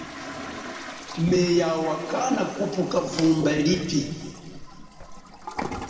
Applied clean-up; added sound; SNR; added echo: none; Toilet flush; 11 dB; reverberation time 1.8 s.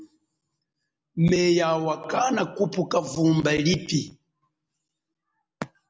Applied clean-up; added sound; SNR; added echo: none; none; none; none.